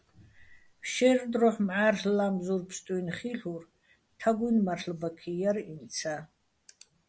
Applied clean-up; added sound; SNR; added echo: none; none; none; none.